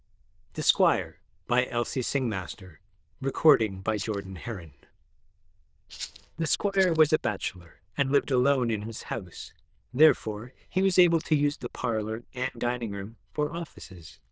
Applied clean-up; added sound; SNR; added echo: neural diffusion model UNIVERSE++.